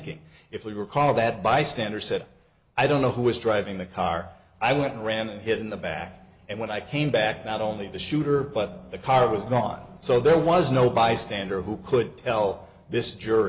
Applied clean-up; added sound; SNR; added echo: none; none; none; none.